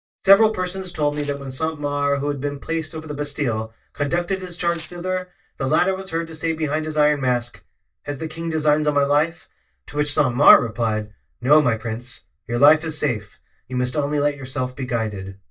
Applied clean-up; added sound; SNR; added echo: neural mask model DeepFilterNet 3.